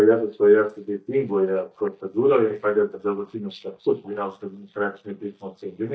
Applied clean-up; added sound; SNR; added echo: neural mask model DeepFilterNet 3.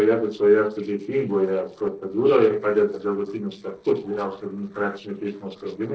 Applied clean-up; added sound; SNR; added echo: neural separator model SepFormer DNS4.